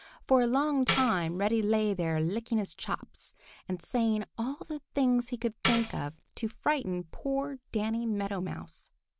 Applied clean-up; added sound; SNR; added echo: none; Tambourine; 7 dB; none.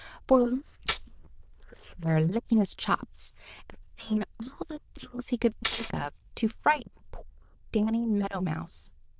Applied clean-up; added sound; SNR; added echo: neural diffusion model UNIVERSE++.